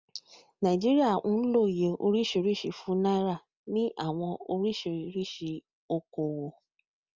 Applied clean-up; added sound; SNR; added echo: none; none; none; none.